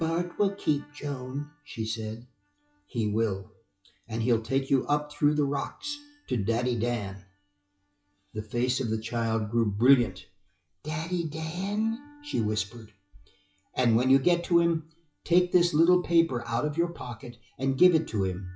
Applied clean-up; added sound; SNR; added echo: classical method WPE with log-MMSE.